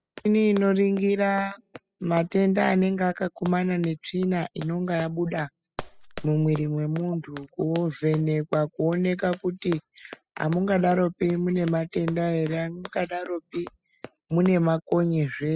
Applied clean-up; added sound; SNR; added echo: classical method spectral subtraction.